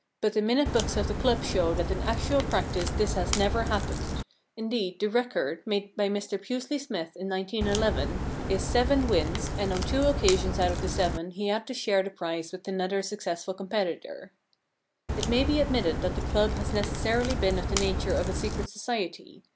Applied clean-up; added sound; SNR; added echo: none; Crack; 1 dB; none.